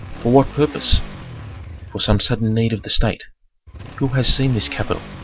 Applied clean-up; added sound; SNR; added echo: none; Motorcycle / Accelerating, revving, vroom; 15 dB; none.